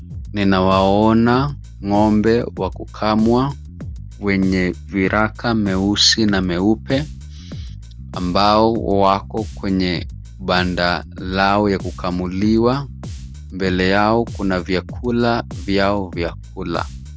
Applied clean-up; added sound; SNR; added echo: none; Bass guitar; 13 dB; none.